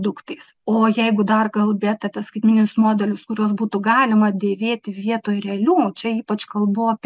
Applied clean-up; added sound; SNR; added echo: none; none; none; none.